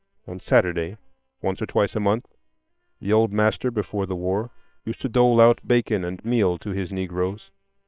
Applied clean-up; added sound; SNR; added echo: neural separator model SepFormer WHAM!.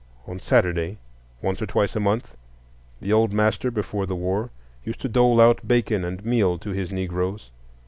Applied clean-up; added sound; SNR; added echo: none; none; none; none.